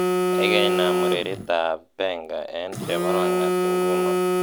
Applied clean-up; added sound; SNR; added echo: none; Telephone; -4 dB; none.